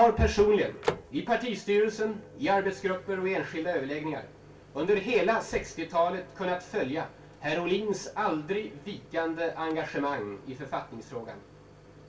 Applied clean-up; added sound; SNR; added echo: none; Microwave oven; 16 dB; reverberation time 0.2 s.